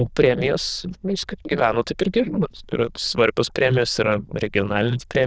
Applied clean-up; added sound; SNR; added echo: neural diffusion model UNIVERSE++.